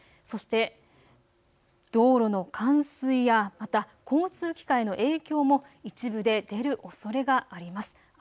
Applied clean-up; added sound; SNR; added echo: none; none; none; none.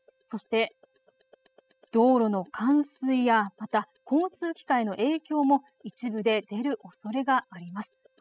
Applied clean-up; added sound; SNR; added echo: classical method spectral subtraction.